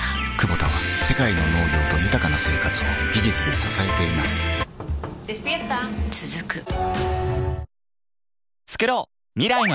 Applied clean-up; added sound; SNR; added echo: none; none; none; none.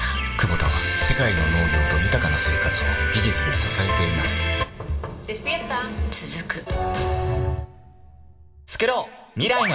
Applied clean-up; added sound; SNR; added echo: none; none; none; reverberation time 1.7 s.